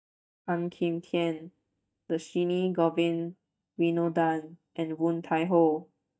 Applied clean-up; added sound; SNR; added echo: neural mask model DeepFilterNet 3.